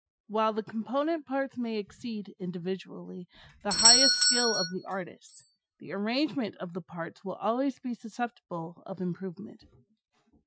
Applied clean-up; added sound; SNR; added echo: classical method Wiener filter.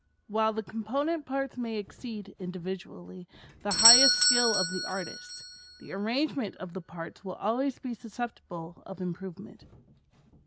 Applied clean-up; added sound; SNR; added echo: none; Doorbell; -2 dB; none.